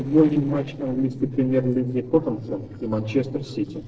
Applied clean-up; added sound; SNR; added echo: neural separator model SepFormer DNS4.